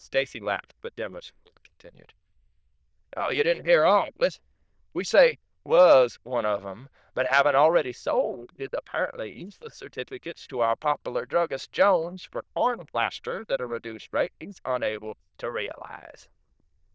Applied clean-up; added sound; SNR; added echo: neural diffusion model UNIVERSE++.